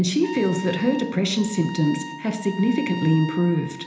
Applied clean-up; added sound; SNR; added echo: none; Trumpet; 15 dB; reverberation time 1.0 s.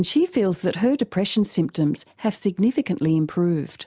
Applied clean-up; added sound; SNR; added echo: none; none; none; none.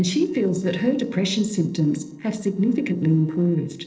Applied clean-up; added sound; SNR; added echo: neural separator model SepFormer DNS4.